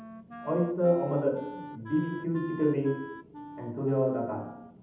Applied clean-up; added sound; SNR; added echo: none; Wind instrument, woodwind instrument; 14 dB; reverberation time 0.8 s.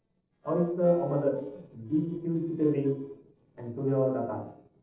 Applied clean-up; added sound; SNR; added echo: neural separator model SepFormer DNS4.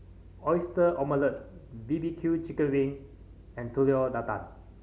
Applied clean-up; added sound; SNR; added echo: none; none; none; none.